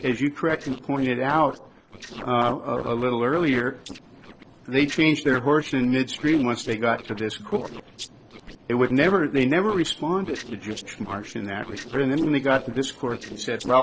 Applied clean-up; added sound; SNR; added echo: neural separator model SepFormer DNS4.